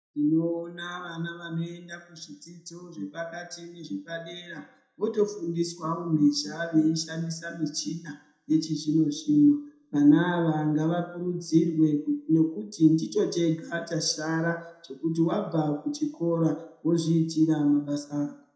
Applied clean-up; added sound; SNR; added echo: none; none; none; reverberation time 0.5 s.